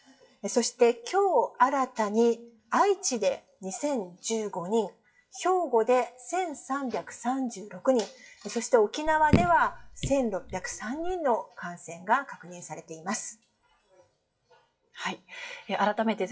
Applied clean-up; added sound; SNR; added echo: classical method WPE with log-MMSE.